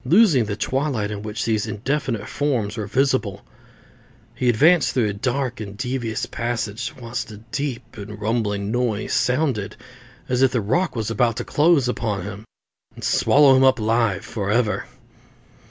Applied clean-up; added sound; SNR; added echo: none; none; none; none.